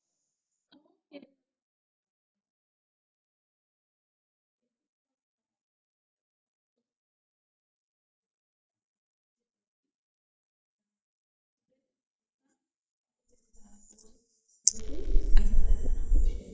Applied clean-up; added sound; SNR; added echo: neural mask model DeepFilterNet 3.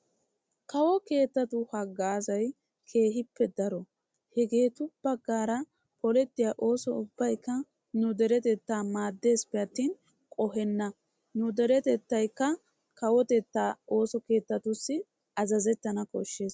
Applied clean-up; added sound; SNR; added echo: none; none; none; none.